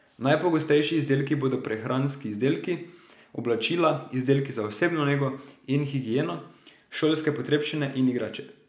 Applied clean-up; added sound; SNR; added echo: none; none; none; none.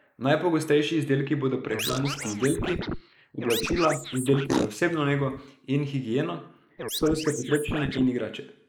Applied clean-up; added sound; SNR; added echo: neural mask model Resemble Enhance denoiser.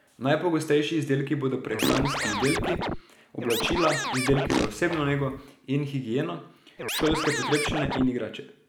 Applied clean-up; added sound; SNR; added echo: none; Fart + Scratching (performance technique); 2 dB; none.